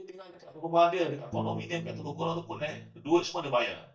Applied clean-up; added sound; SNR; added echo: neural mask model DeepFilterNet 3.